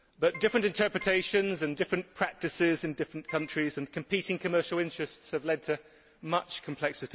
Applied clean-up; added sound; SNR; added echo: none; Keyboard (musical); 15 dB; none.